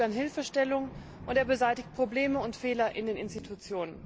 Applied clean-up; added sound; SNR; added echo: none; Thunder; 17 dB; none.